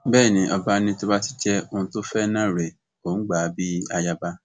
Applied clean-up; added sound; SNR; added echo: none; none; none; none.